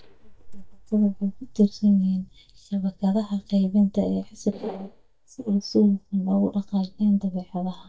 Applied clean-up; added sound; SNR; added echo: neural mask model DeepFilterNet 3.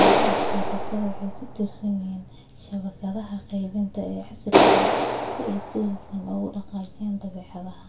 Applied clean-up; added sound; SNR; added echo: none; Clapping; -4 dB; reverberation time 0.3 s.